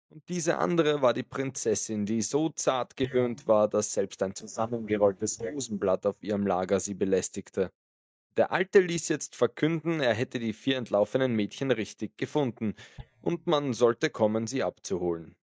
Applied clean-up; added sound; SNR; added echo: neural mask model DeepFilterNet 3.